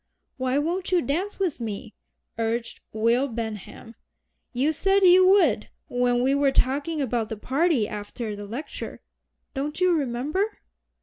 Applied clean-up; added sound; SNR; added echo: none; none; none; none.